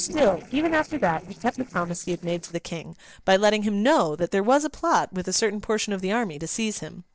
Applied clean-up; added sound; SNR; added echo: neural separator model SepFormer DNS4.